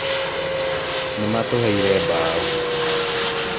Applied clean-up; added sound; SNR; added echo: none; Fixed-wing aircraft, airplane; -4 dB; none.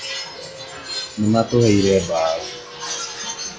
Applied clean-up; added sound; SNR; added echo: classical method log-MMSE.